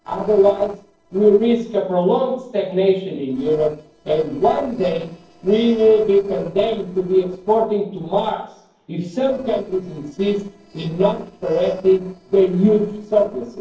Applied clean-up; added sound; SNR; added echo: neural separator model SepFormer DNS4.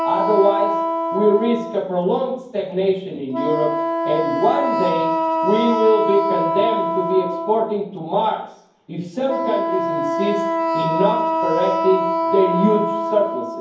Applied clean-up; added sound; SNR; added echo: none; Wind instrument, woodwind instrument; 1 dB; reverberation time 0.9 s.